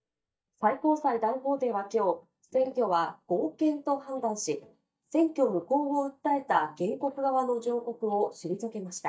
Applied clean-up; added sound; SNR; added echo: neural mask model DeepFilterNet 3.